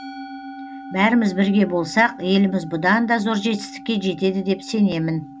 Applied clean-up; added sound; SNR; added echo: none; Musical instrument; 16 dB; none.